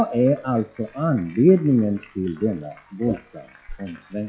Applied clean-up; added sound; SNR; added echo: classical method log-MMSE.